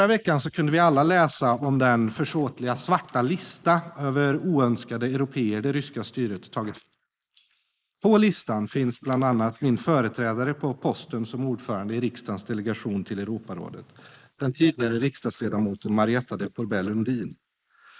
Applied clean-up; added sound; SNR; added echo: neural mask model Resemble Enhance denoiser.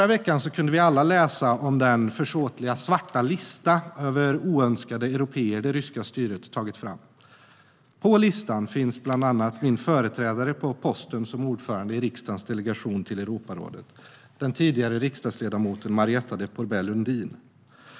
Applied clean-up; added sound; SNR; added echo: none; none; none; none.